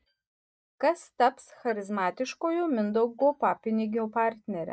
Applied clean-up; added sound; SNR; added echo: neural mask model DeepFilterNet 3.